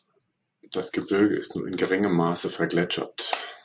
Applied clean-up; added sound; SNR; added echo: none; none; none; none.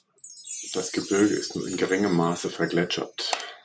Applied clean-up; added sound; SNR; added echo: none; Chime; 14 dB; none.